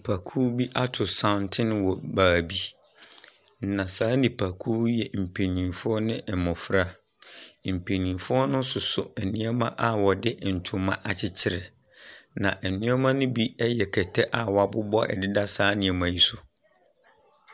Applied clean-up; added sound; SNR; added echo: none; none; none; none.